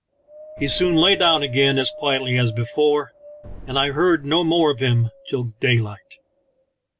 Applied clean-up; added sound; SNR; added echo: none; Boom + Wind; 17 dB; none.